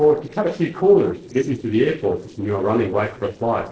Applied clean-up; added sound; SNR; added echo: neural separator model SepFormer DNS4.